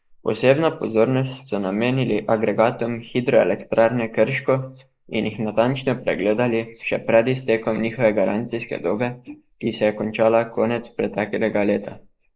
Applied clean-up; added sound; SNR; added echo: neural mask model Resemble Enhance denoiser.